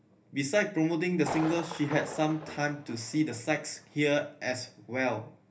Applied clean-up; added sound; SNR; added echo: none; Thunder; 13 dB; reverberation time 0.3 s.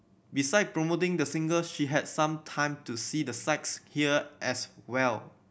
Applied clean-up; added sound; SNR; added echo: none; none; none; none.